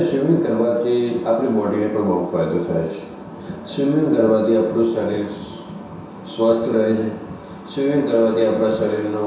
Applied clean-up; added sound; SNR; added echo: none; none; none; reverberation time 0.7 s.